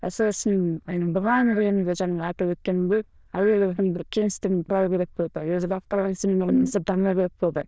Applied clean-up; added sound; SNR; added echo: neural diffusion model UNIVERSE++.